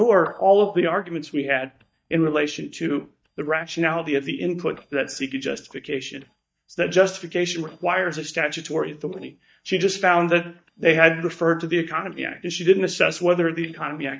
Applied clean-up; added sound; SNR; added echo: neural mask model DeepFilterNet 3.